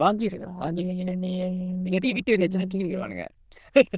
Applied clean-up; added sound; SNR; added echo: neural diffusion model UNIVERSE++.